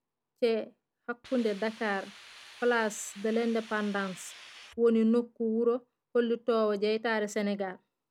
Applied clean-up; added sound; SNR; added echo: none; Hiss; 19 dB; none.